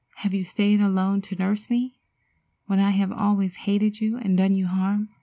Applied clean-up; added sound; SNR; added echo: none; none; none; none.